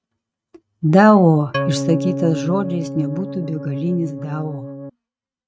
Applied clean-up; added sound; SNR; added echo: neural mask model RNNoise.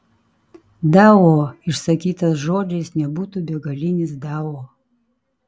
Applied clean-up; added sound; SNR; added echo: none; none; none; none.